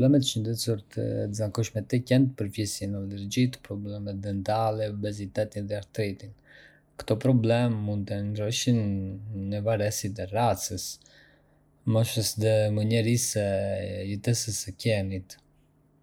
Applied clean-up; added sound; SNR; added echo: none; none; none; none.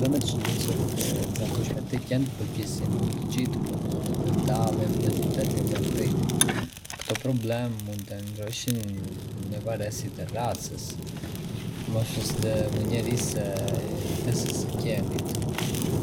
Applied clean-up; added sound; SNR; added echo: none; Fire; -3 dB; none.